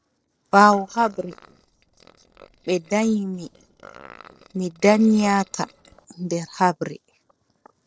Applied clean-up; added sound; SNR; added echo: neural separator model SepFormer DNS4.